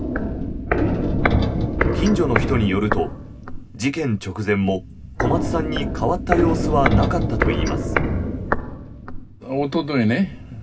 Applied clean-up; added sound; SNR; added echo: none; Walk, footsteps; -1 dB; reverberation time 0.4 s.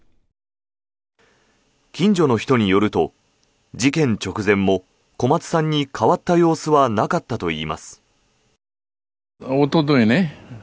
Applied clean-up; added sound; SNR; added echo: none; none; none; none.